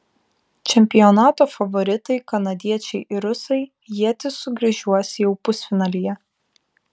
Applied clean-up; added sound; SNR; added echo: none; none; none; none.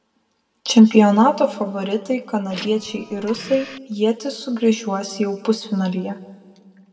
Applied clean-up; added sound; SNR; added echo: none; Printer; 16 dB; reverberation time 1.1 s.